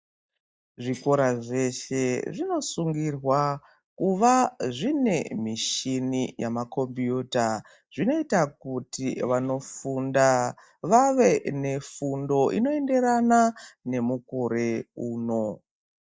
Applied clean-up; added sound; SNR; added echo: neural mask model DeepFilterNet 3.